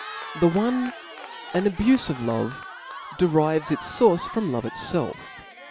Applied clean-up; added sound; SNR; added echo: none; Cheering; 14 dB; none.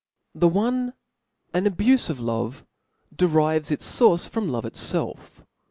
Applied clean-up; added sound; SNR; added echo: none; none; none; none.